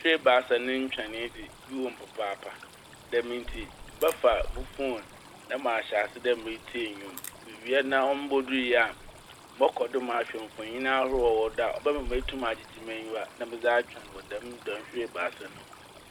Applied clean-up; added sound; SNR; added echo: none; Stream + Crackle; 15 dB; none.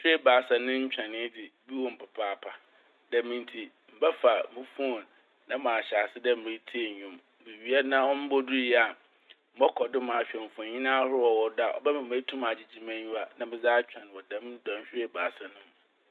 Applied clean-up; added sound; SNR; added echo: none; none; none; none.